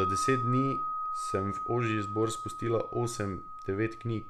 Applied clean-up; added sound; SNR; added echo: none; Wind chime; 4 dB; none.